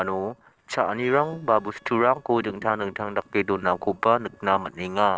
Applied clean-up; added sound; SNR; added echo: neural separator model SepFormer DNS4.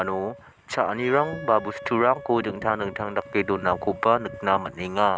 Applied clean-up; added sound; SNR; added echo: none; Wind instrument, woodwind instrument; 17 dB; none.